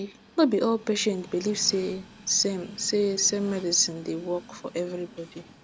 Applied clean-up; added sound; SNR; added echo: none; Train; 20 dB; none.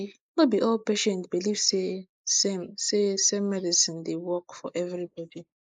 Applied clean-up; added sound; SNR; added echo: neural mask model Resemble Enhance denoiser.